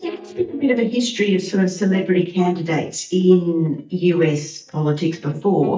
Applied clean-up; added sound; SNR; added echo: neural mask model DeepFilterNet 3.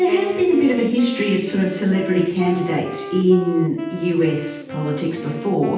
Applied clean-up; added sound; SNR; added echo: none; Wind instrument, woodwind instrument; 12 dB; reverberation time 0.9 s.